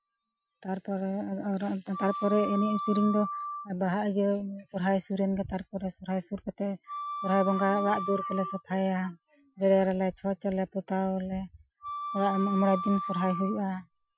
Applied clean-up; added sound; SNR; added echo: classical method Wiener filter.